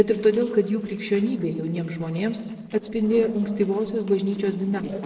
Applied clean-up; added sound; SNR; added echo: neural separator model SepFormer DNS4.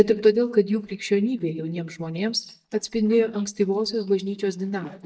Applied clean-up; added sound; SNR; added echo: neural mask model DeepFilterNet 3.